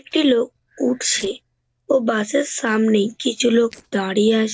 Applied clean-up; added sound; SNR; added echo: neural separator model SepFormer DNS4.